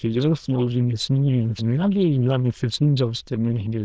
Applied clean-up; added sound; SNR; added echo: neural diffusion model UNIVERSE++.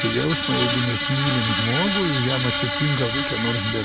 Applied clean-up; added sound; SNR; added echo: none; Screech; -1 dB; none.